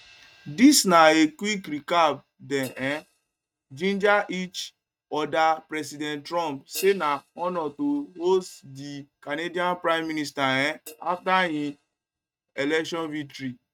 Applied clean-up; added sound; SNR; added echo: neural mask model RNNoise.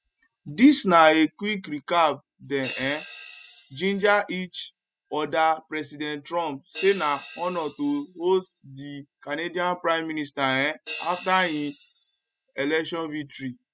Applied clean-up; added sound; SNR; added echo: classical method spectral subtraction.